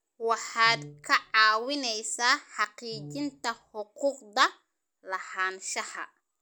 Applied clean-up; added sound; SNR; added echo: none; Brass instrument; 18 dB; none.